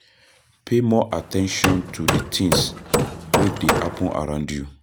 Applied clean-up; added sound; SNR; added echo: none; Hammer; -1 dB; none.